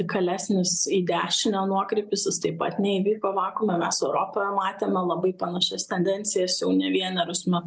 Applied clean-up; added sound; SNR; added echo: none; none; none; none.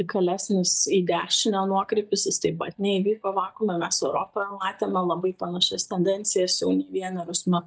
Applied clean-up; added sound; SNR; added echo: neural mask model DeepFilterNet 3.